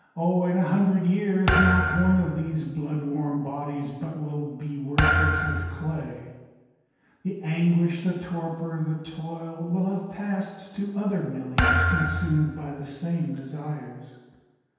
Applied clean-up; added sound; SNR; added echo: none; Thump, thud; -1 dB; reverberation time 1.2 s.